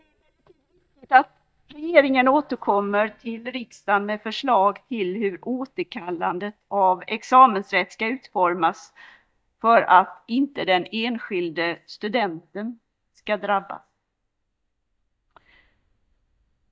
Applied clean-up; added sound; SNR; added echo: neural mask model DeepFilterNet 3.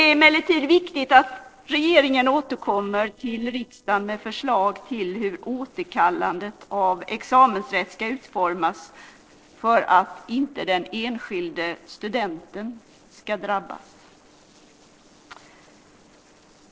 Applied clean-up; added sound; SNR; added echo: neural separator model SepFormer DNS4.